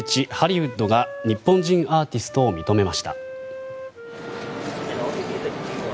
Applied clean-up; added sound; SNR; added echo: none; Wind instrument, woodwind instrument; 13 dB; none.